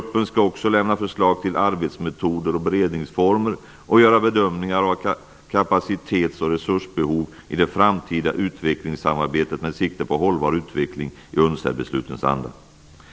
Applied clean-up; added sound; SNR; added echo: none; none; none; none.